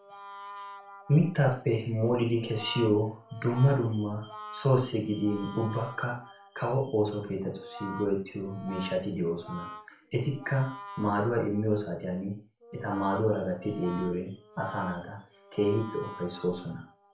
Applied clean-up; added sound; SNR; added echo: none; Brass instrument; 16 dB; reverberation time 0.3 s.